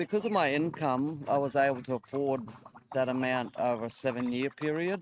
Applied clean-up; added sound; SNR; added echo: neural mask model RNNoise.